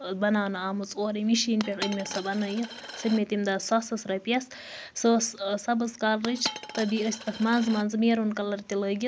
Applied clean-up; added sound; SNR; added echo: none; Coin (dropping); 15 dB; none.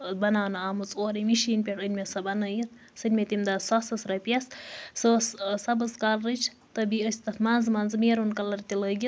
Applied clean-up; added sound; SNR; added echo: none; none; none; none.